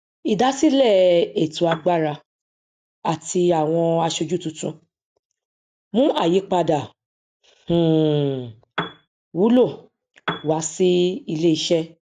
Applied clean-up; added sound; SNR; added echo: neural mask model DeepFilterNet 3.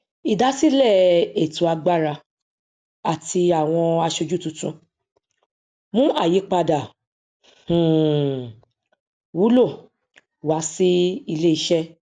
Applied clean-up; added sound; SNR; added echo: none; none; none; none.